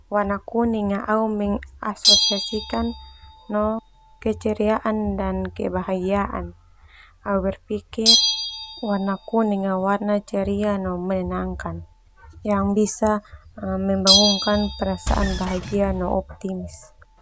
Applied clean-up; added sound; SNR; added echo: none; Engine + Bell; 4 dB; none.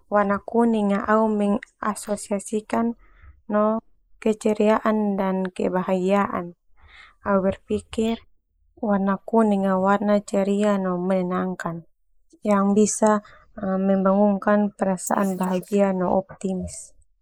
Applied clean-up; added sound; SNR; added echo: neural mask model Resemble Enhance denoiser.